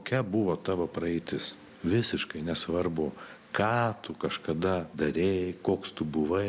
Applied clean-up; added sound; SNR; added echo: none; none; none; none.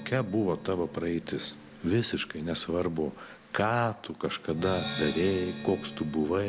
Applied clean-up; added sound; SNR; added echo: none; Percussion; 13 dB; none.